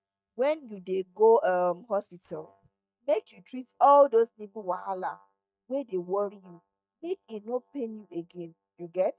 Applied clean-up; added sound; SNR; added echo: neural mask model DeepFilterNet 3.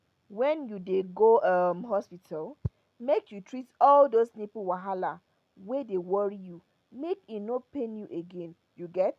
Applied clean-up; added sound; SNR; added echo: none; none; none; none.